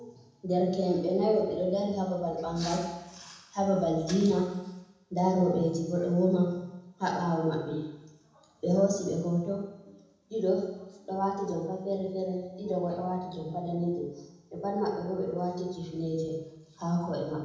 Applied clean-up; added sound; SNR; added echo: none; none; none; reverberation time 1.1 s.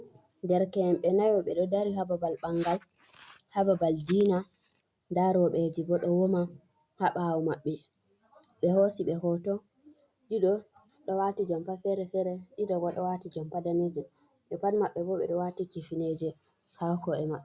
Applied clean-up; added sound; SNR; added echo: none; none; none; none.